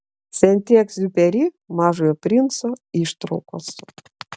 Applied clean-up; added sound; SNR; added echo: none; none; none; none.